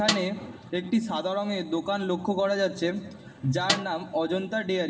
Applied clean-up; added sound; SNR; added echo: none; Snare drum; 4 dB; reverberation time 1.4 s.